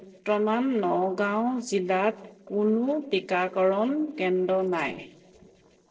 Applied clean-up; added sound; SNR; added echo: neural separator model SepFormer DNS4.